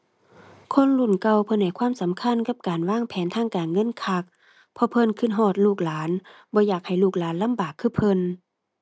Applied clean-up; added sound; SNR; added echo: none; none; none; none.